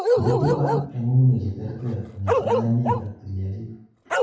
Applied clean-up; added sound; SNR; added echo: none; Bark; 2 dB; reverberation time 0.6 s.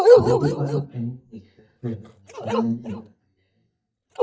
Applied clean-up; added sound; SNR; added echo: neural mask model DeepFilterNet 3.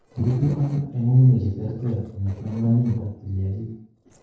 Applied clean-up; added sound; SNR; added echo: neural separator model SepFormer DNS4.